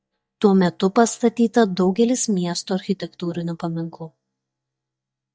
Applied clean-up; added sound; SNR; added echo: neural mask model DeepFilterNet 3.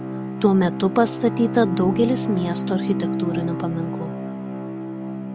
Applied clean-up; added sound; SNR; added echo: none; Bowed string instrument; 4 dB; none.